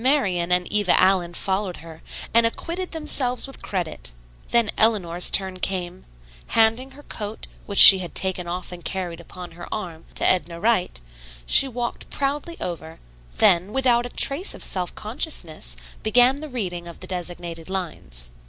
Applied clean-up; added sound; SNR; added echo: none; none; none; none.